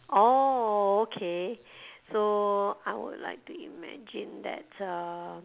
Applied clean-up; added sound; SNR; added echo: none; none; none; none.